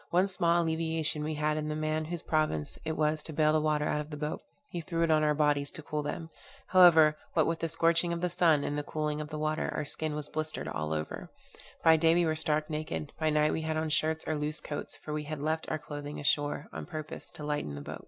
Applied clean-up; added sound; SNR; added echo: none; none; none; none.